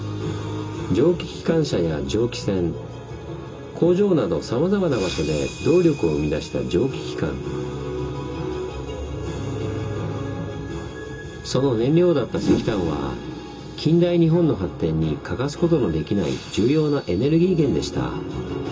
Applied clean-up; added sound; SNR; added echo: none; none; none; reverberation time 0.2 s.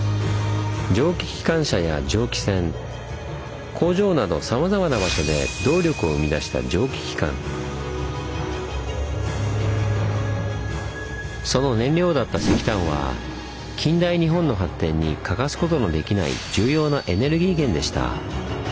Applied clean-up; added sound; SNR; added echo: none; none; none; none.